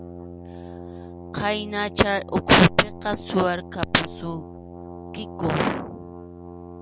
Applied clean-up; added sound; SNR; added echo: none; Brass instrument; 14 dB; none.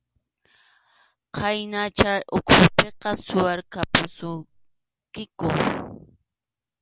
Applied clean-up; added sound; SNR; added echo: none; none; none; none.